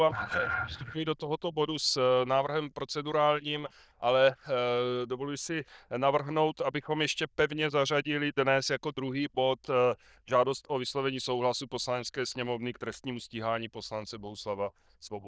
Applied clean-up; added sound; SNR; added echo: neural diffusion model UNIVERSE++.